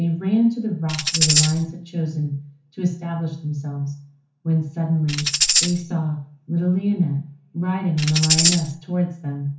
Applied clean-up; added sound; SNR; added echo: none; Tambourine; -2 dB; reverberation time 0.9 s.